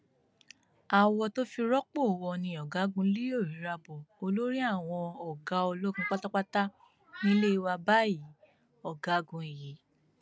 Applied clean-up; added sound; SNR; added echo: none; none; none; none.